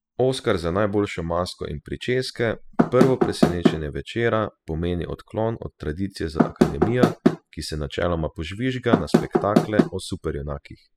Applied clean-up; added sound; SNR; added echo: classical method spectral subtraction.